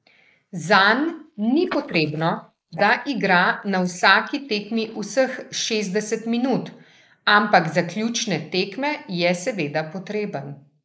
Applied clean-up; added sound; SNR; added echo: neural mask model Resemble Enhance denoiser.